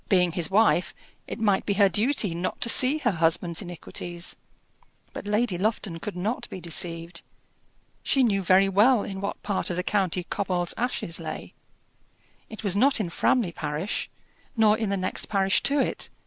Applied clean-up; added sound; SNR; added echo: none; none; none; none.